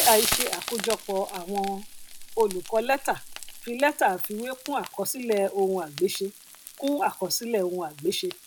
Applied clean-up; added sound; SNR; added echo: none; Frying (food); 7 dB; none.